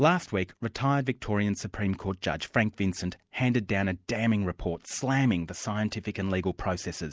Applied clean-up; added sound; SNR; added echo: none; none; none; none.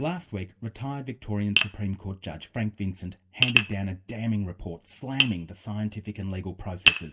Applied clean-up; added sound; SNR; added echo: none; Tap; -1 dB; reverberation time 0.2 s.